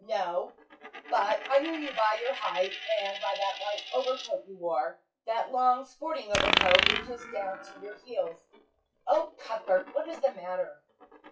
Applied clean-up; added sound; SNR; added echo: classical method WPE with log-MMSE.